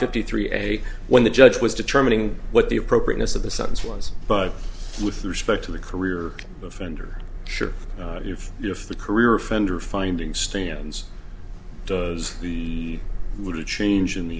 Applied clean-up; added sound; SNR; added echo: none; none; none; none.